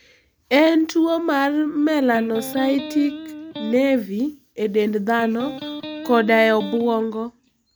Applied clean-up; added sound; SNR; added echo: none; Electric guitar; 12 dB; none.